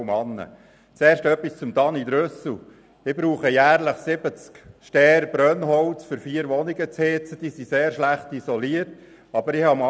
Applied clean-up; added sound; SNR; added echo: none; none; none; none.